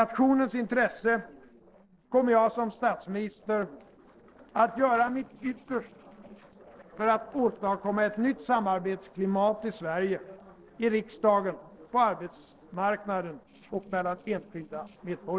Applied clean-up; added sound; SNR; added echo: neural separator model SepFormer DNS4.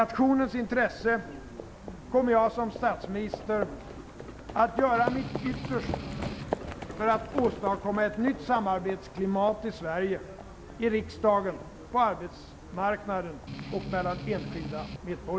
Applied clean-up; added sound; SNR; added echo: none; Strum + Livestock, farm animals, working animals; 10 dB; none.